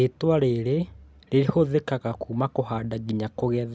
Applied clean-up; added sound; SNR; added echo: none; none; none; none.